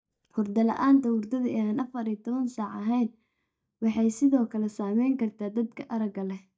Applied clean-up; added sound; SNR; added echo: neural mask model DeepFilterNet 3.